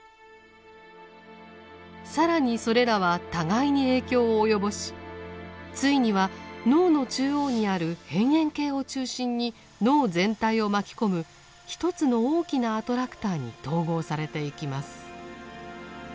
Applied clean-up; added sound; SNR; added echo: none; none; none; none.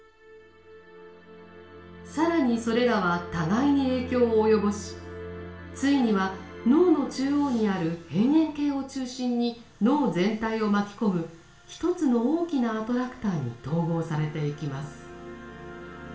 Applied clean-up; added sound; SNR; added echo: none; none; none; reverberation time 0.5 s.